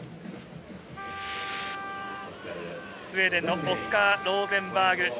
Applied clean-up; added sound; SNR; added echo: none; Wind instrument, woodwind instrument; 11 dB; none.